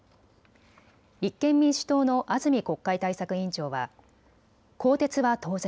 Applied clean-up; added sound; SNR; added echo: none; none; none; none.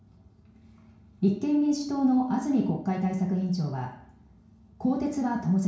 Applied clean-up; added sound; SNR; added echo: none; none; none; reverberation time 0.6 s.